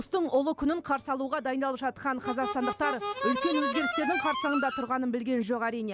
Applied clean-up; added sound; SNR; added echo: none; Harmonica; 2 dB; none.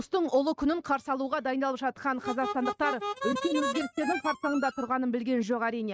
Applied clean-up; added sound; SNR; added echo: neural mask model RNNoise.